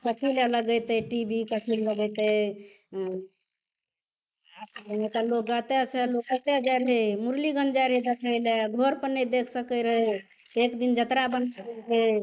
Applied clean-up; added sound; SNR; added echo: neural mask model Resemble Enhance denoiser.